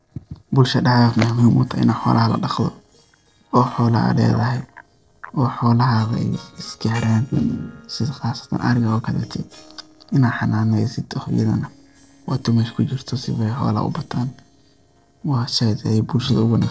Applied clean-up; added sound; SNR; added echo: neural separator model SepFormer DNS4.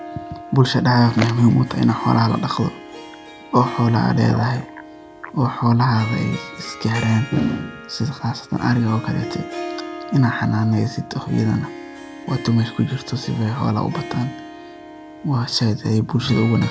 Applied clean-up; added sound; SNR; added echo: none; Harp; 15 dB; none.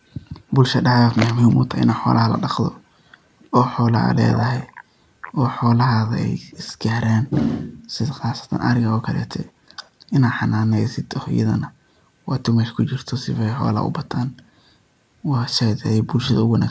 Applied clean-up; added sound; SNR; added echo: none; none; none; none.